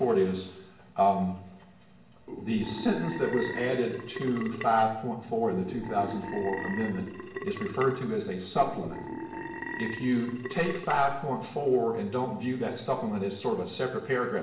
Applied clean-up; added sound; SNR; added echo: none; Burping, eructation; 9 dB; reverberation time 0.7 s.